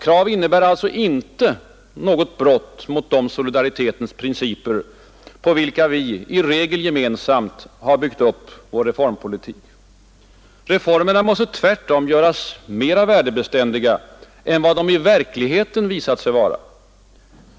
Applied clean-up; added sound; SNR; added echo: none; none; none; none.